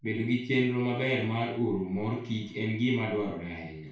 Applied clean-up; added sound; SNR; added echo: none; none; none; reverberation time 0.4 s.